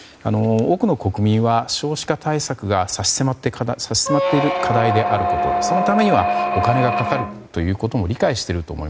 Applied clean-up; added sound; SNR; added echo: none; Squeak; 0 dB; none.